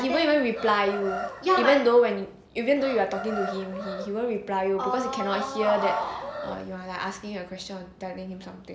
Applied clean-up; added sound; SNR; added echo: none; Chicken, rooster; 11 dB; none.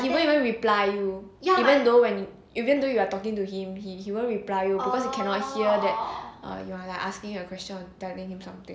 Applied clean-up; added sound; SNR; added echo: none; none; none; none.